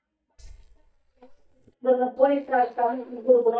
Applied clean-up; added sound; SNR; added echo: neural mask model DeepFilterNet 3.